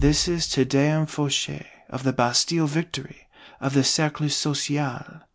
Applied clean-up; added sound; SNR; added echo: none; Bass drum; 16 dB; none.